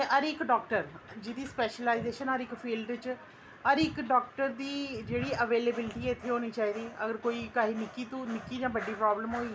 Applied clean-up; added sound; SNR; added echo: none; none; none; none.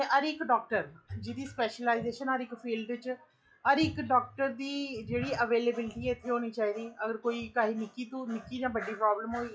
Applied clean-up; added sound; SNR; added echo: classical method log-MMSE.